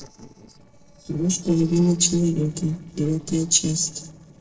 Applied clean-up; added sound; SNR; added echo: neural separator model SepFormer DNS4.